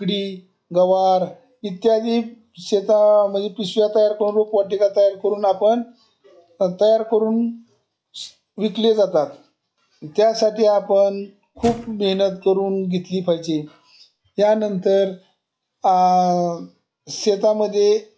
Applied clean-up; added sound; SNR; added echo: classical method log-MMSE.